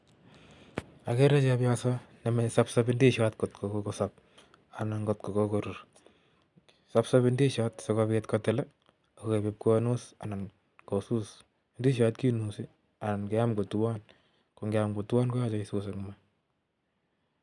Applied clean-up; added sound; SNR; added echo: none; none; none; none.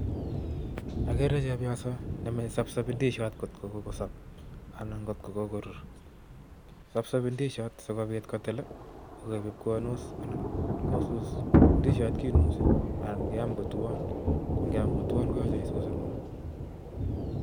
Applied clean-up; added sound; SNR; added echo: none; Thunder / Rain; -4 dB; none.